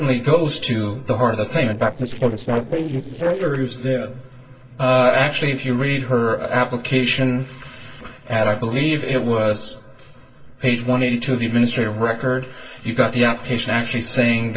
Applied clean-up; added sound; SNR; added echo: neural separator model SepFormer DNS4.